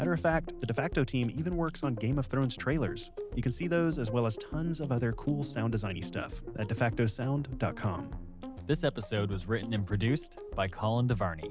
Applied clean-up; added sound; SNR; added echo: none; none; none; none.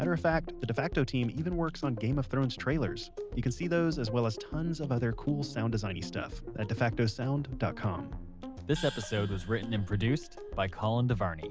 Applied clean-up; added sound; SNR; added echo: none; Gong; 15 dB; none.